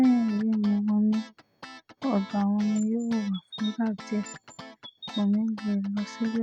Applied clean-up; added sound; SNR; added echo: none; Guitar + Chirp, tweet; 17 dB; none.